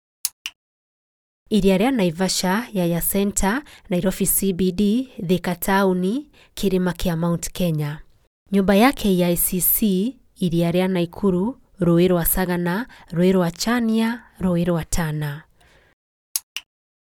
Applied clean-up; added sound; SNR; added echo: none; none; none; none.